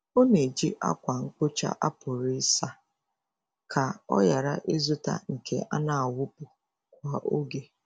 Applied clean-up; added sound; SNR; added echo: none; none; none; none.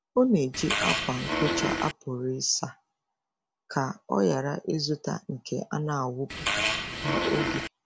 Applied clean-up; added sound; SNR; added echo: none; Fart; -1 dB; none.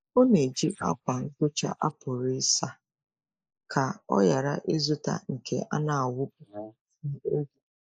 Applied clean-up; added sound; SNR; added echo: neural mask model Resemble Enhance denoiser.